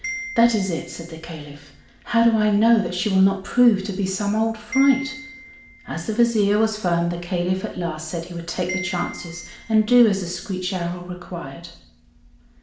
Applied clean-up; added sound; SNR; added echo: none; Marimba, xylophone; 17 dB; reverberation time 0.6 s.